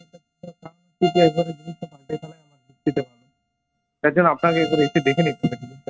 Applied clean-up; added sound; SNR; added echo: neural mask model RNNoise.